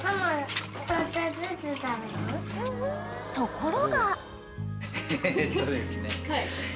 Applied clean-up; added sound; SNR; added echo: none; none; none; none.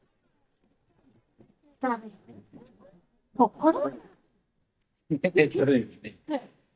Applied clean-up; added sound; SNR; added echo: neural mask model DeepFilterNet 3.